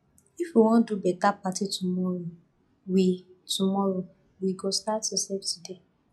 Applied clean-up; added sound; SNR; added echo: classical method log-MMSE.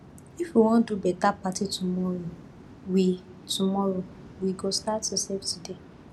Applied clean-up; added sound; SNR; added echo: none; Waves, surf; 20 dB; none.